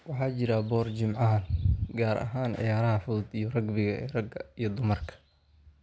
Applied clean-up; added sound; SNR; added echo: none; none; none; none.